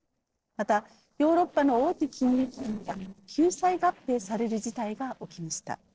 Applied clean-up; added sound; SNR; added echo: neural separator model SepFormer DNS4.